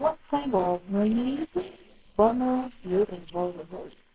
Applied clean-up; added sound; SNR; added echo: neural separator model SepFormer WHAMR!.